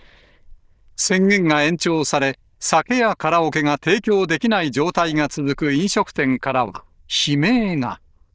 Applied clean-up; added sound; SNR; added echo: neural diffusion model UNIVERSE++.